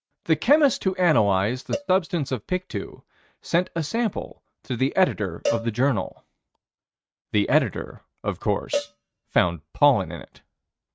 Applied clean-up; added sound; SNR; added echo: neural mask model RNNoise.